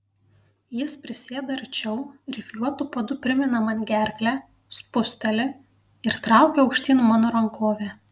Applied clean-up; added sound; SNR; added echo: none; none; none; none.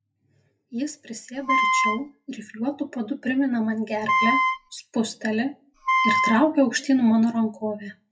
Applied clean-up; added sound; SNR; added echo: classical method WPE with log-MMSE.